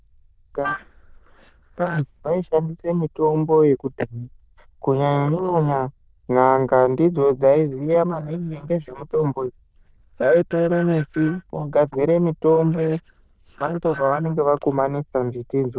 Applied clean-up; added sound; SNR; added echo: neural diffusion model UNIVERSE++.